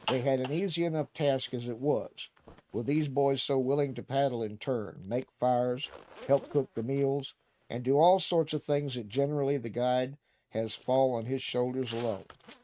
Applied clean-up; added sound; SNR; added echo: neural mask model RNNoise.